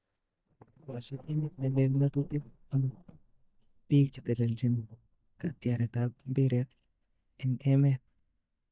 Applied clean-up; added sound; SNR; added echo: neural mask model DeepFilterNet 3.